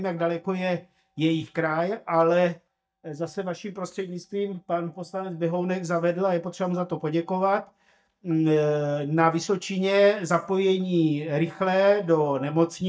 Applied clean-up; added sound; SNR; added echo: neural mask model DeepFilterNet 3.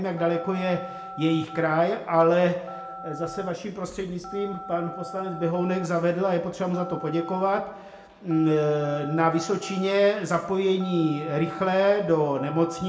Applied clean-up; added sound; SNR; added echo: none; Telephone; 15 dB; reverberation time 0.6 s.